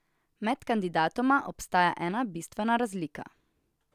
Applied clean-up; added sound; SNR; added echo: none; none; none; none.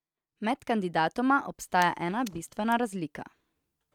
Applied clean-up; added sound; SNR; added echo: neural mask model RNNoise.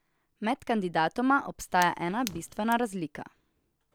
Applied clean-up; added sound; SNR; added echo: none; Fire; 17 dB; none.